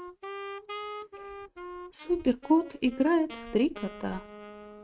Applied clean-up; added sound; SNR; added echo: neural mask model RNNoise.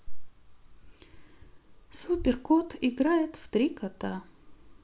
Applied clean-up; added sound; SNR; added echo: none; none; none; none.